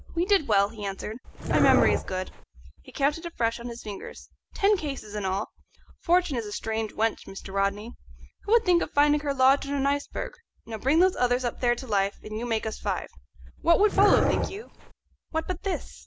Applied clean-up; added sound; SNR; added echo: none; Dog; 1 dB; none.